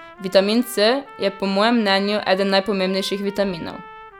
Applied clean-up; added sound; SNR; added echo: none; Trumpet; 20 dB; none.